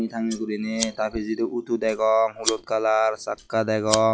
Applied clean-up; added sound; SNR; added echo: classical method log-MMSE.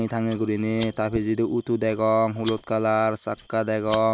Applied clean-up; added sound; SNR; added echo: none; Scissors; 13 dB; none.